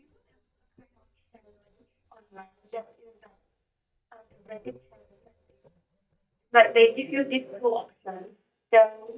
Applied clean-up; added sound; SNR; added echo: neural mask model DeepFilterNet 3.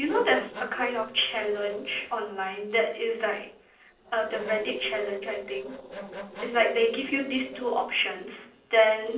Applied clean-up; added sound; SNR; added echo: neural separator model SepFormer DNS4.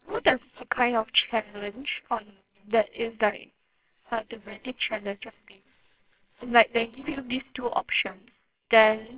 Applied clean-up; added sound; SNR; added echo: neural separator model SepFormer WHAMR!.